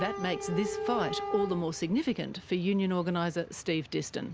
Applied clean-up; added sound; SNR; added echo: none; none; none; none.